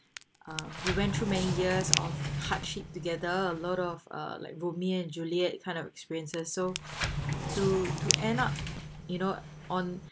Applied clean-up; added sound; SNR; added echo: none; Sliding door + Crack; 1 dB; none.